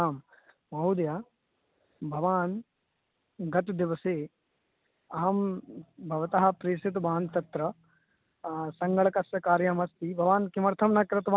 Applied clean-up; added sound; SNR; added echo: none; none; none; none.